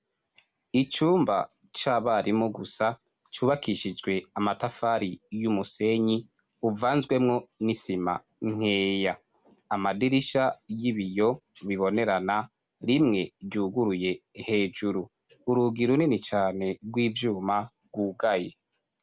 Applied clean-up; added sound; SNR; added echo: none; none; none; none.